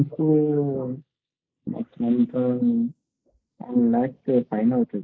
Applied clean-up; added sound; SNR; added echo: neural mask model Resemble Enhance denoiser.